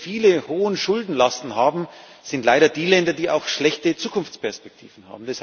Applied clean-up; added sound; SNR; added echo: none; none; none; none.